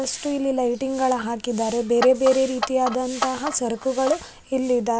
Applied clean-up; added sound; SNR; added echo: none; Clock; 9 dB; none.